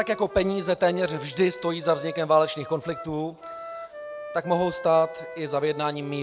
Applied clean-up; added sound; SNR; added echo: none; Wind instrument, woodwind instrument; 13 dB; none.